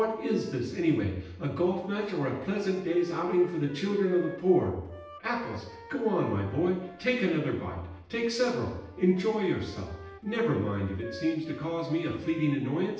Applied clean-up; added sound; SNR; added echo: none; Wind instrument, woodwind instrument; 19 dB; reverberation time 0.9 s.